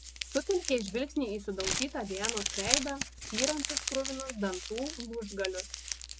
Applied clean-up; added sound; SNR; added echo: none; Crumpling, crinkling; 2 dB; none.